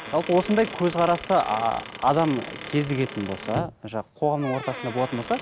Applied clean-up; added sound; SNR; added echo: none; Squeak / Wood; 12 dB; none.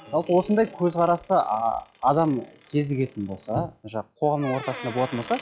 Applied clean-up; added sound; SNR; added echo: classical method log-MMSE.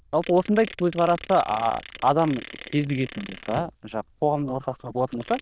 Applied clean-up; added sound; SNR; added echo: neural diffusion model UNIVERSE++.